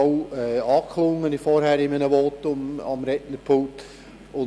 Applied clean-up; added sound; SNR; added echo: none; none; none; none.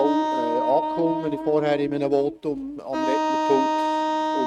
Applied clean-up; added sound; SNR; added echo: neural mask model RNNoise.